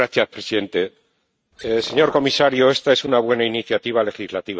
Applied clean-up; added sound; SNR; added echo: neural mask model RNNoise.